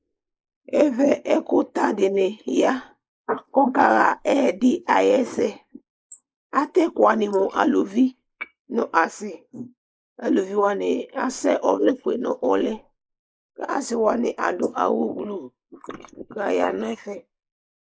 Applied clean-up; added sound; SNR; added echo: neural mask model Resemble Enhance denoiser.